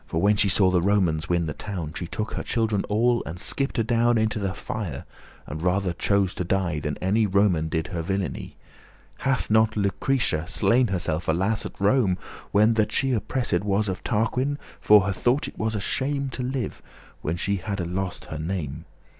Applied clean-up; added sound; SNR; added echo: none; none; none; none.